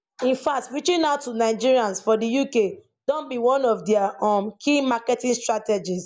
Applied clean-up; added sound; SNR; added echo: none; none; none; none.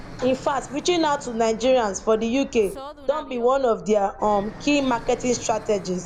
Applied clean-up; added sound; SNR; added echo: none; Fixed-wing aircraft, airplane; 17 dB; none.